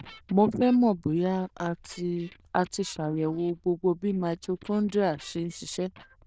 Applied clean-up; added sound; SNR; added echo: neural diffusion model UNIVERSE++.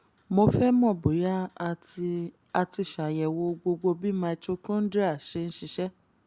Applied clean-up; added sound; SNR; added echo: none; none; none; none.